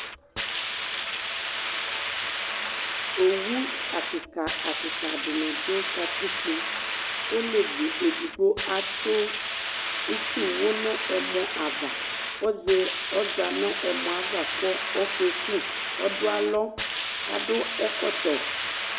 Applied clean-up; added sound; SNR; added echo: none; Hiss; 2 dB; none.